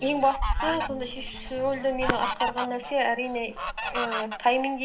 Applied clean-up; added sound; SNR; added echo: none; Fowl; 4 dB; none.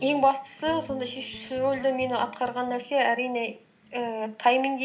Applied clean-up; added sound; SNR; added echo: none; none; none; none.